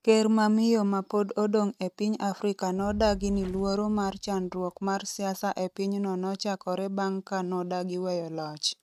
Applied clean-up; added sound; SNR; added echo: neural mask model RNNoise.